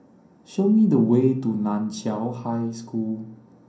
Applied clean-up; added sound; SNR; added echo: none; none; none; reverberation time 0.6 s.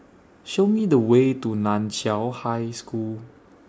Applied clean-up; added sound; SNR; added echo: none; none; none; none.